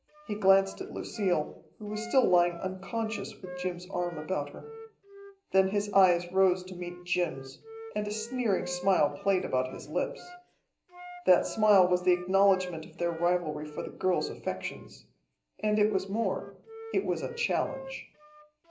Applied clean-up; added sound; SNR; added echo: none; Wind instrument, woodwind instrument; 17 dB; reverberation time 0.5 s.